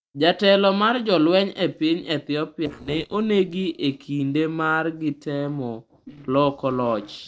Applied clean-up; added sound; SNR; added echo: neural separator model SepFormer DNS4.